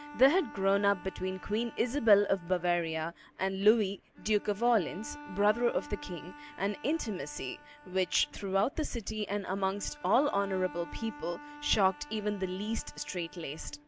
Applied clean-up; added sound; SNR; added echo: none; Bowed string instrument; 19 dB; none.